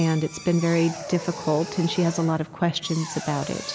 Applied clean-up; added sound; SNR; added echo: none; Drill; 13 dB; none.